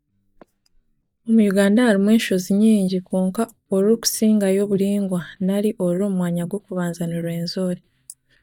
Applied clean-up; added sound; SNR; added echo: neural mask model DeepFilterNet 3.